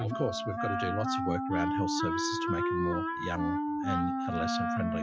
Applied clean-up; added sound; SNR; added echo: classical method Wiener filter.